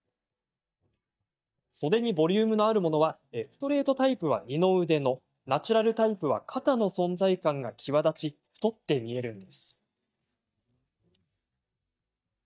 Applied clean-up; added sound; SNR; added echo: neural mask model DeepFilterNet 3.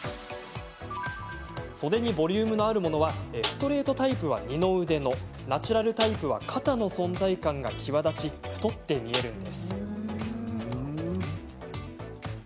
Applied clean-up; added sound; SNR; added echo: none; Snare drum; 11 dB; none.